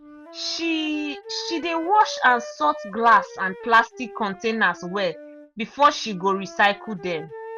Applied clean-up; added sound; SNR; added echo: none; Wind instrument, woodwind instrument; 16 dB; none.